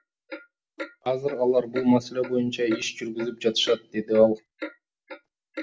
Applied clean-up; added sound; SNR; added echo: none; Clock; 15 dB; none.